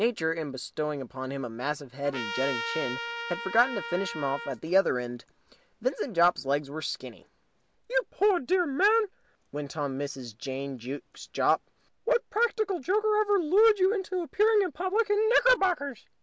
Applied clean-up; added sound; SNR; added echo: none; Trumpet; 8 dB; none.